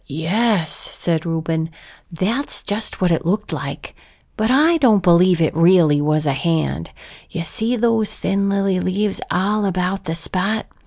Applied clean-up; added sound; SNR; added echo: none; none; none; none.